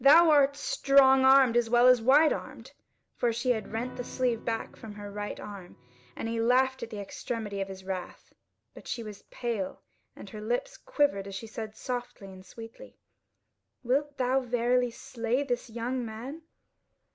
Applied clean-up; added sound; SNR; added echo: none; Piano; 19 dB; none.